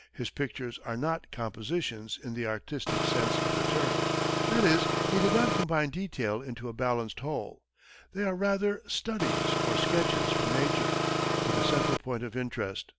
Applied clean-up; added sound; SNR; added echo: none; Engine; -4 dB; none.